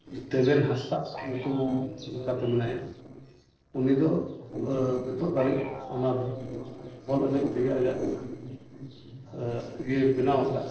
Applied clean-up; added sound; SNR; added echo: neural separator model SepFormer DNS4.